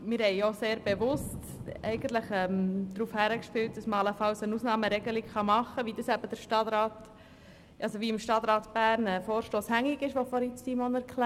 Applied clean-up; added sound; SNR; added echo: none; Thunder; 18 dB; none.